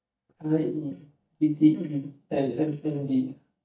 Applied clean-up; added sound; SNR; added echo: neural mask model DeepFilterNet 3.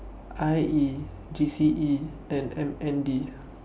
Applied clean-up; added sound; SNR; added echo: none; none; none; none.